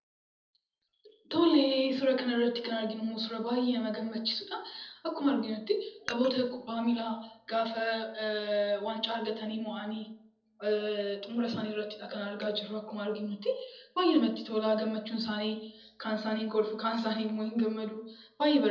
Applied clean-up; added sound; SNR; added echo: neural separator model SepFormer DNS4.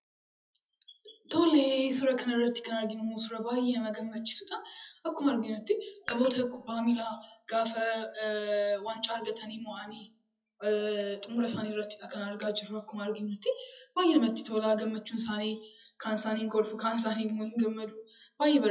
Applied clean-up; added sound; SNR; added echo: classical method WPE with log-MMSE.